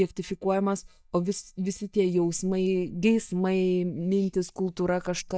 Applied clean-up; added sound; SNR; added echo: neural mask model DeepFilterNet 3.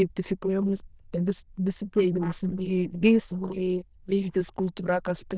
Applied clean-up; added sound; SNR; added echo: neural diffusion model UNIVERSE++.